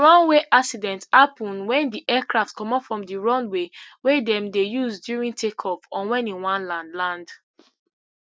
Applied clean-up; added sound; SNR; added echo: none; none; none; none.